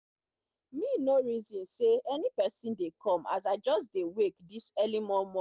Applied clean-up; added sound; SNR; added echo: none; none; none; none.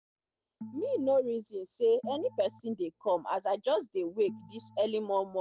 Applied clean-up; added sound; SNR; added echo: none; Organ; 19 dB; none.